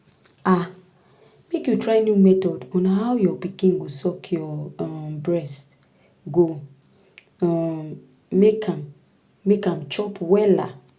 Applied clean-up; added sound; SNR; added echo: none; none; none; none.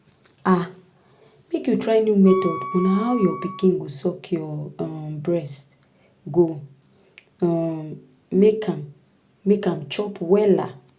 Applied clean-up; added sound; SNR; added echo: none; Wind instrument, woodwind instrument; 11 dB; none.